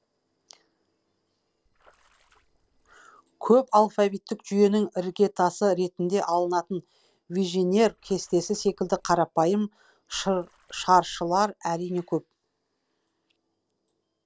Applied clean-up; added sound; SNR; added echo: neural separator model SepFormer DNS4.